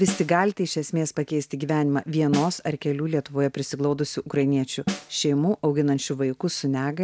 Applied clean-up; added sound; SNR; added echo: none; Snare drum; 13 dB; none.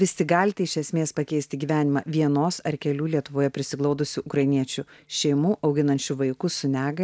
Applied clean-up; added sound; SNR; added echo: none; none; none; none.